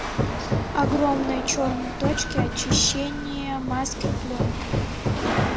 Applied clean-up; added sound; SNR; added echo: none; Hammer + Rattle / Chatter / Hiss / Engine / Mechanisms; -2 dB; none.